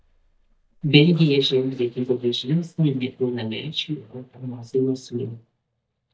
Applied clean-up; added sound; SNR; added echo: neural mask model DeepFilterNet 3.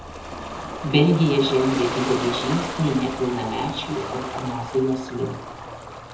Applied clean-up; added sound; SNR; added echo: none; Ocean; 8 dB; reverberation time 0.8 s.